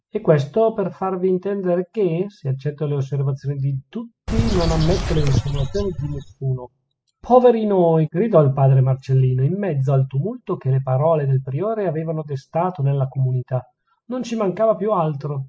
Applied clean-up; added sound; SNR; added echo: classical method spectral subtraction.